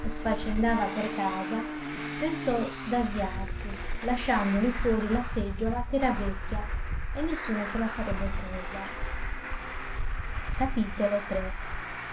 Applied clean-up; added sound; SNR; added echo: none; Traffic noise, roadway noise; 1 dB; none.